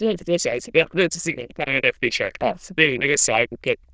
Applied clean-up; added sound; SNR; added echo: neural diffusion model UNIVERSE++.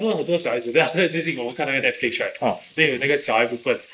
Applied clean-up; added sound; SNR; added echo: neural mask model Resemble Enhance denoiser.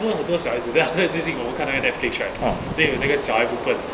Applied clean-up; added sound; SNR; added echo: none; none; none; none.